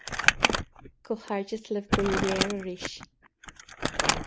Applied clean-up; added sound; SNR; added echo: none; Crumpling, crinkling; -4 dB; none.